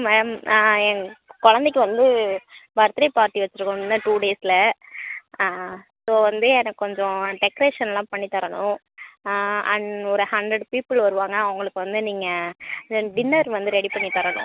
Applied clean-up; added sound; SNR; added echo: none; none; none; none.